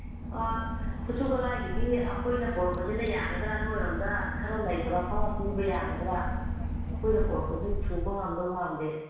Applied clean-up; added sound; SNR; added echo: none; Engine / Boat, Water vehicle; 0 dB; reverberation time 1.1 s.